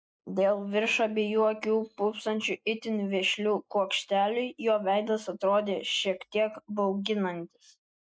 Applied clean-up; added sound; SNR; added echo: neural mask model Resemble Enhance denoiser.